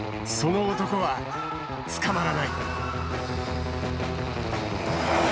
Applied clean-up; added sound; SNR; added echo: none; none; none; none.